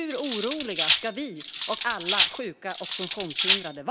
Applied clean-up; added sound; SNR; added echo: none; Cutlery, silverware; -3 dB; none.